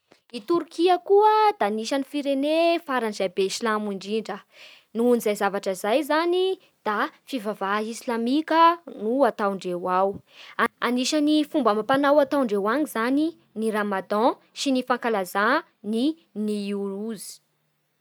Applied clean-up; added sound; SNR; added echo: none; none; none; none.